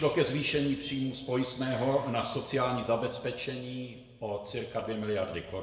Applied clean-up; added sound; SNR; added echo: none; none; none; reverberation time 1.0 s.